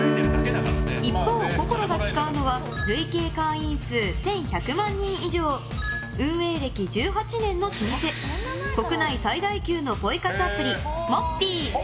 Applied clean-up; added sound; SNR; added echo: none; Strum; 8 dB; none.